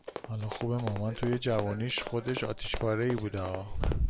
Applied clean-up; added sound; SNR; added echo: none; Run; 11 dB; none.